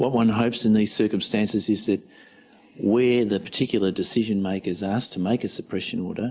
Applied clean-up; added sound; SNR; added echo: none; none; none; none.